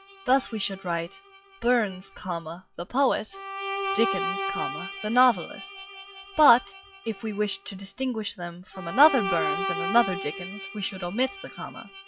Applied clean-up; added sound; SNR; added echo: classical method log-MMSE.